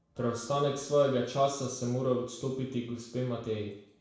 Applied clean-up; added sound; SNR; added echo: none; Wind instrument, woodwind instrument; 20 dB; reverberation time 0.6 s.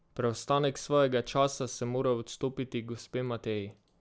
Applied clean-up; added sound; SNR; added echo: none; none; none; none.